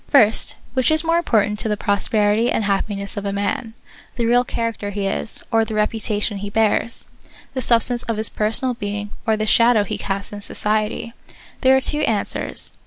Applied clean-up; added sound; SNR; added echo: none; none; none; none.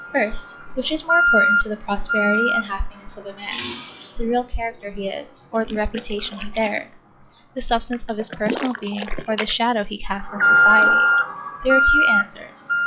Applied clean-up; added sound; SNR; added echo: classical method log-MMSE.